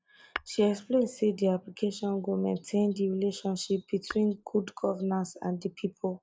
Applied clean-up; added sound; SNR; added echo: neural mask model Resemble Enhance denoiser.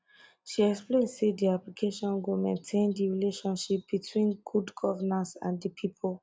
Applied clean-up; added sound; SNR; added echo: none; none; none; none.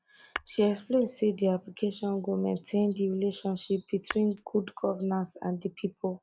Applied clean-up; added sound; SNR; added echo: none; Tap / Glass; 12 dB; none.